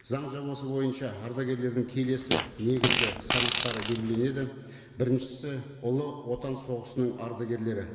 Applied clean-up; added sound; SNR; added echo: none; Fart; -2 dB; reverberation time 2.1 s.